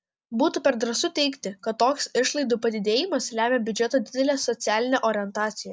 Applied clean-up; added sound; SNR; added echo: none; none; none; none.